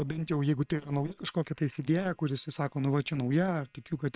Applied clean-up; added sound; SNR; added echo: neural separator model SepFormer WHAM!.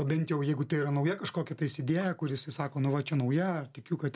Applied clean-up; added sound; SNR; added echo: none; none; none; none.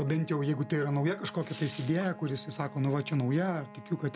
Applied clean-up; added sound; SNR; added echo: none; Tearing + Wind instrument, woodwind instrument; 17 dB; none.